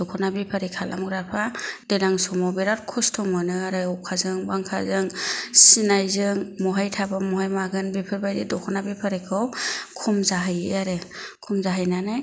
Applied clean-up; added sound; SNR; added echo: none; none; none; none.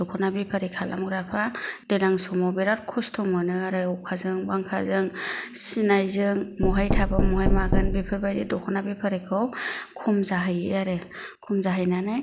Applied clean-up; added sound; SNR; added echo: none; Knock; 0 dB; none.